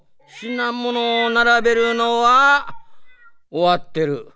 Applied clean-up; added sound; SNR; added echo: none; Meow; 16 dB; none.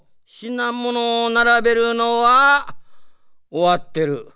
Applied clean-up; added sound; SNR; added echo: none; none; none; none.